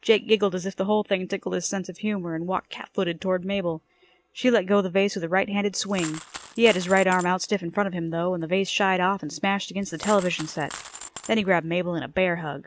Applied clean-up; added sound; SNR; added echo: none; Coin (dropping); 16 dB; none.